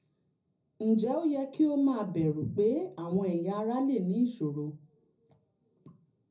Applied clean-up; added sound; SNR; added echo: none; none; none; reverberation time 0.4 s.